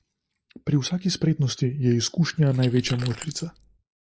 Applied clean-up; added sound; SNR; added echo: neural mask model Resemble Enhance denoiser.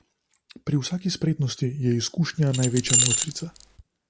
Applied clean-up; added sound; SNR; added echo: none; Keys jangling; -2 dB; none.